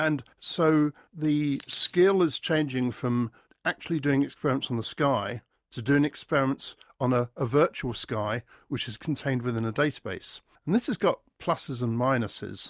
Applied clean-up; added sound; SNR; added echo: neural mask model DeepFilterNet 3.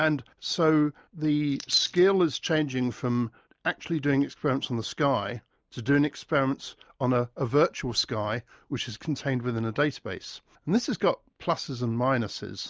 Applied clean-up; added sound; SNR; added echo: neural mask model Resemble Enhance denoiser.